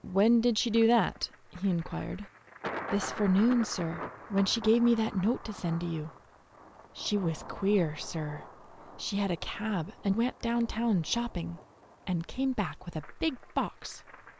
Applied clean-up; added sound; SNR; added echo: none; Thunder; 15 dB; none.